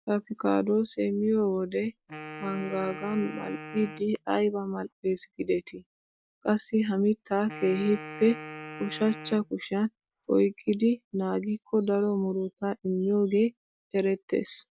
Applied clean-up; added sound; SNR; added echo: none; Wind instrument, woodwind instrument; 15 dB; none.